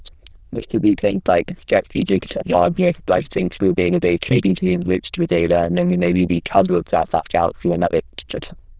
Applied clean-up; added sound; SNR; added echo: neural diffusion model UNIVERSE++.